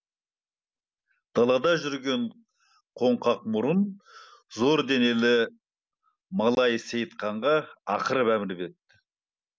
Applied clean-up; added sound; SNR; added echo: none; none; none; none.